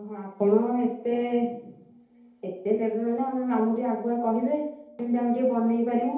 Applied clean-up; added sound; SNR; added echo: none; none; none; reverberation time 0.8 s.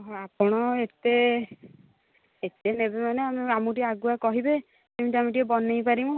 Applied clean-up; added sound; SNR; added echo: none; none; none; none.